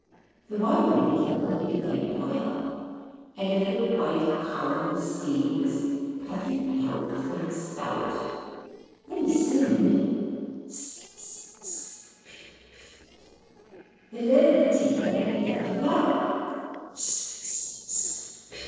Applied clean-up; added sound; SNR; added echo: neural separator model SepFormer DNS4.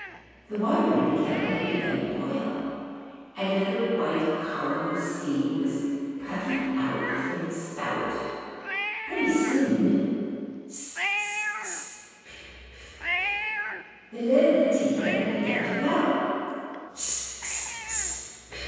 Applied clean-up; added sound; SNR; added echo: none; Cat; 9 dB; reverberation time 2.2 s.